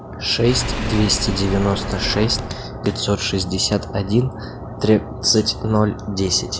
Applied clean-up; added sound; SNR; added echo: none; Engine / Car; 5 dB; none.